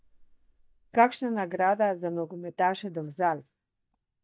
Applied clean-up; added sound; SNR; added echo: neural mask model DeepFilterNet 3.